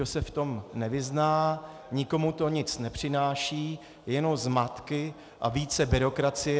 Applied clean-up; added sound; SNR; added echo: none; none; none; none.